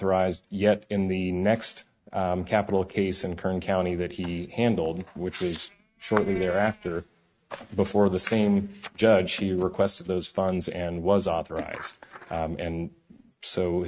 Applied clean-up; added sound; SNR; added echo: neural mask model RNNoise.